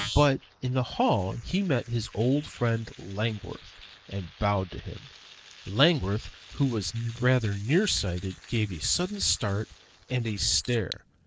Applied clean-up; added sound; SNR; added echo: neural mask model Resemble Enhance denoiser.